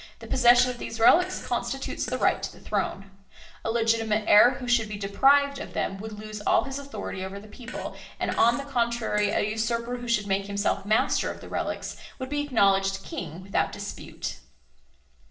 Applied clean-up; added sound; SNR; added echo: neural separator model SepFormer DNS4.